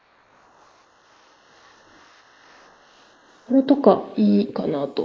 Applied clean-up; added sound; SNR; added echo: neural mask model Resemble Enhance denoiser.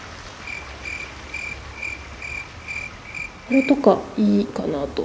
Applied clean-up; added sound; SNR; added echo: none; Cricket; 10 dB; none.